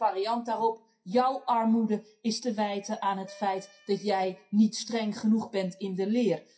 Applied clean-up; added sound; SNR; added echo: classical method WPE with log-MMSE.